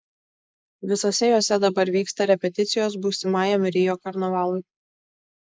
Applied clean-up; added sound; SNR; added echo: neural mask model Resemble Enhance denoiser.